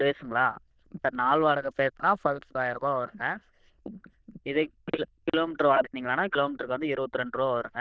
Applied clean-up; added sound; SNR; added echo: neural diffusion model UNIVERSE++.